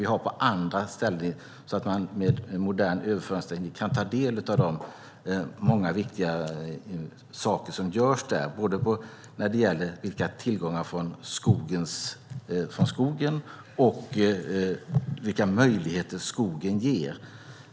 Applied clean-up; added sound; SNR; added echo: none; none; none; none.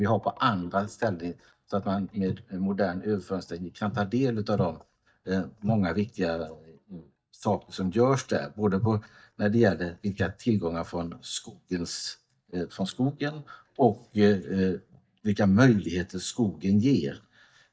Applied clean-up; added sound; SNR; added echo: neural mask model DeepFilterNet 3.